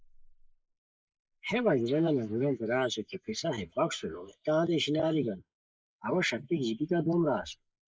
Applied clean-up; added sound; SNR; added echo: neural mask model Resemble Enhance denoiser.